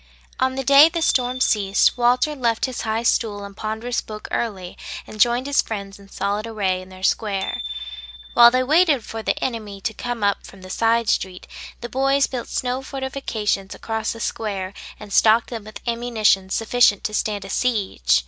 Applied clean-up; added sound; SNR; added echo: none; Bicycle bell; 13 dB; none.